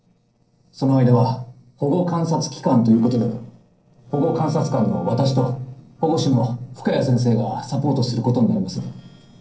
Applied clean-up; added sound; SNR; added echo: neural separator model SepFormer DNS4.